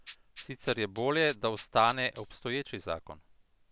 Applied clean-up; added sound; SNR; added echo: none; Rattle (instrument); 1 dB; none.